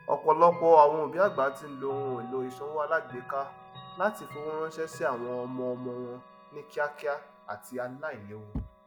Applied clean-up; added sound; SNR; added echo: none; Chime / Clock; 19 dB; none.